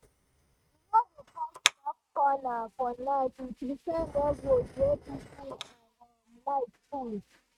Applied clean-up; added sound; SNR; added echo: neural mask model RNNoise.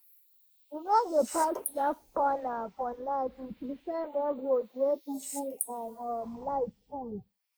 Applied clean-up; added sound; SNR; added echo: neural mask model Resemble Enhance denoiser.